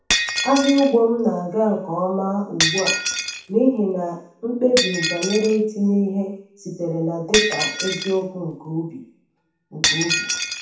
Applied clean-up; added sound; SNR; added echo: none; Shatter; 5 dB; reverberation time 0.7 s.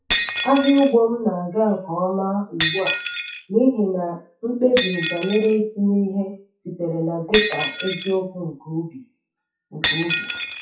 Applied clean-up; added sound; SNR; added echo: classical method WPE with log-MMSE.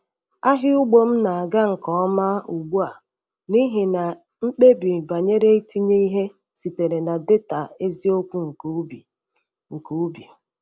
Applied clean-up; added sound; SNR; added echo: none; none; none; none.